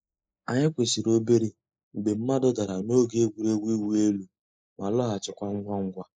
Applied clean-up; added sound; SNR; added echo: neural mask model Resemble Enhance denoiser.